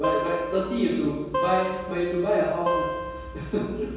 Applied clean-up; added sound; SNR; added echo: none; Acoustic guitar; 5 dB; reverberation time 1.2 s.